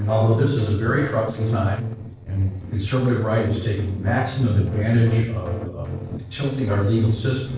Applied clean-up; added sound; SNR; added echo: neural separator model SepFormer DNS4.